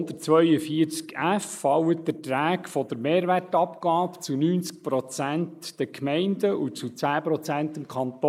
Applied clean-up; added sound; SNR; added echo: neural mask model Resemble Enhance denoiser.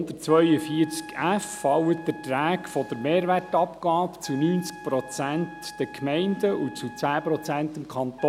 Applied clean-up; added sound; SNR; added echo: none; Trumpet; 18 dB; none.